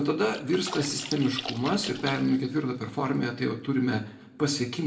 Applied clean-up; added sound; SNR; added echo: none; Splash, splatter; 13 dB; reverberation time 0.5 s.